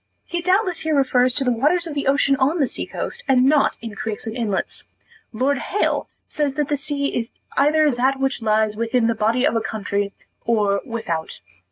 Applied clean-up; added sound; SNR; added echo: neural mask model RNNoise.